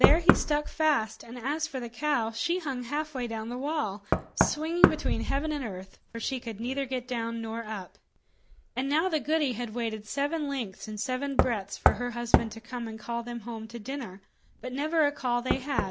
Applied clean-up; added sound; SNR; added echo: none; Knock; 1 dB; none.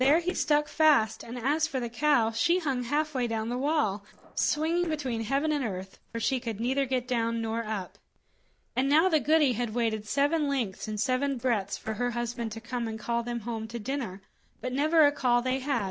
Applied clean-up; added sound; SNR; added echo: neural separator model SepFormer DNS4.